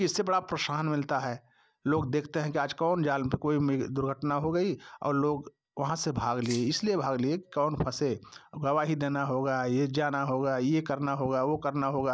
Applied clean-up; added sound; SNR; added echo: neural mask model DeepFilterNet 3.